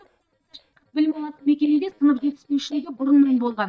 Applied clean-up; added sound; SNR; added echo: neural mask model DeepFilterNet 3.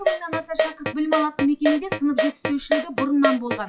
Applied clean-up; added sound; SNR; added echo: classical method WPE with log-MMSE.